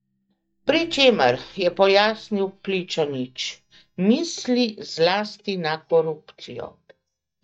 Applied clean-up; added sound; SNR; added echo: neural mask model DeepFilterNet 3.